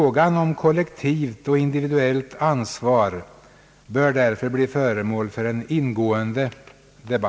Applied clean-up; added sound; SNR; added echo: none; none; none; none.